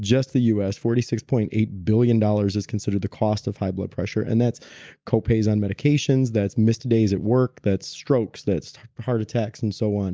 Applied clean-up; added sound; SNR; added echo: none; none; none; none.